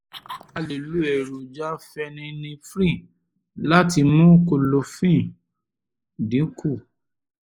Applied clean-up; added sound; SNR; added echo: neural mask model Resemble Enhance denoiser.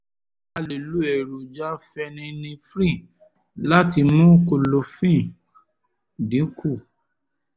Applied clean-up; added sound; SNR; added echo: none; none; none; none.